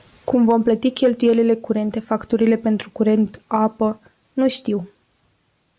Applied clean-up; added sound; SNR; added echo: none; none; none; none.